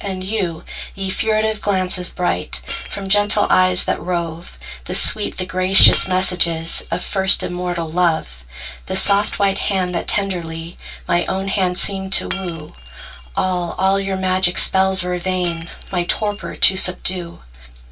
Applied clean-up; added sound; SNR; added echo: none; Shatter; 19 dB; reverberation time 0.1 s.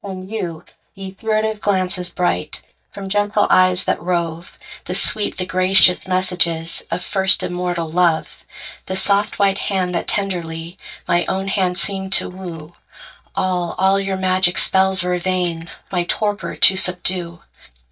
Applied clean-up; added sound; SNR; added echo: neural mask model DeepFilterNet 3.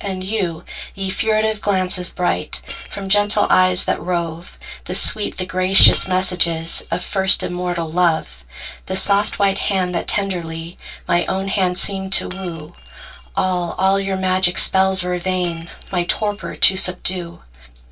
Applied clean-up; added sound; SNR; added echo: neural separator model SepFormer DNS4.